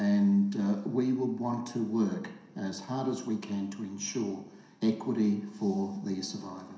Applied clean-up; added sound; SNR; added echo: none; none; none; reverberation time 0.7 s.